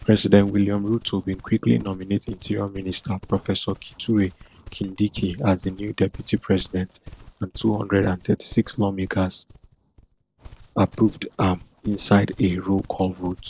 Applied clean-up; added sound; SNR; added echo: neural separator model SepFormer DNS4.